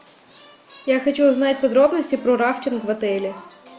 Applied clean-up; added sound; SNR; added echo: none; none; none; none.